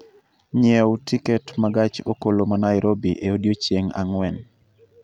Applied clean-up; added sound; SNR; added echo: none; none; none; none.